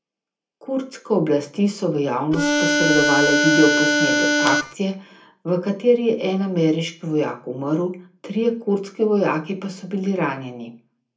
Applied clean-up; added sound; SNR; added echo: none; Harmonica; -4 dB; reverberation time 0.3 s.